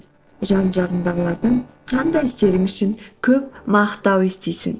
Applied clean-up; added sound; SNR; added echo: neural separator model SepFormer DNS4.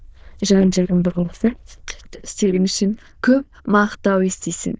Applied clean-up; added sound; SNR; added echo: neural diffusion model UNIVERSE++.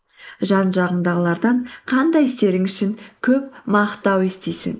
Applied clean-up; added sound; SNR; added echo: neural mask model Resemble Enhance denoiser.